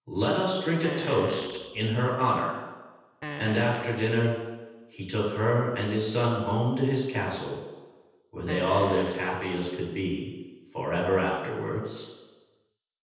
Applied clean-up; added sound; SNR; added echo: none; Fart; 12 dB; reverberation time 1.1 s.